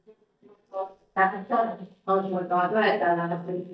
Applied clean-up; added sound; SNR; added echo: neural mask model DeepFilterNet 3.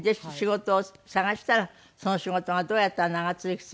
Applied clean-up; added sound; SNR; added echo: none; none; none; none.